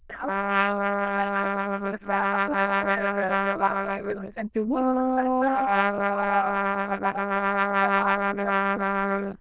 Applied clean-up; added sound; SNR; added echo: neural diffusion model UNIVERSE++.